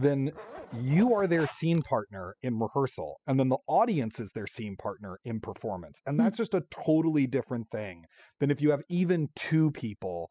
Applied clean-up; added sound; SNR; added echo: classical method spectral subtraction.